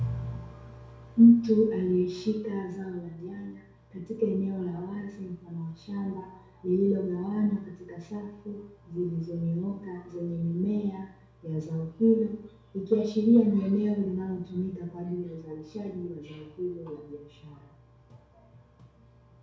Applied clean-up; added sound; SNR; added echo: none; none; none; reverberation time 0.6 s.